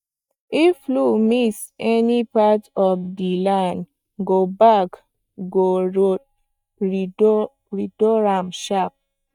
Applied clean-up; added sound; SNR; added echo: neural mask model DeepFilterNet 3.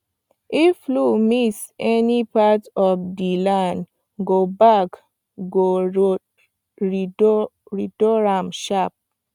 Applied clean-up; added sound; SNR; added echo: none; none; none; none.